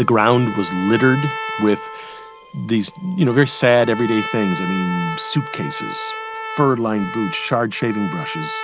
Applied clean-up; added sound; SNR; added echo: none; Trumpet; 10 dB; none.